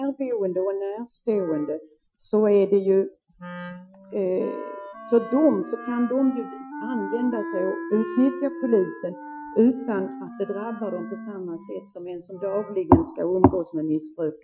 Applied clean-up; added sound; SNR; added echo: classical method Wiener filter.